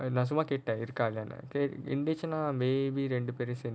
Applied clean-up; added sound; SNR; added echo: none; none; none; none.